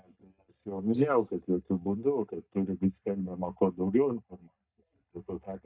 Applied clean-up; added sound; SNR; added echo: neural mask model DeepFilterNet 3.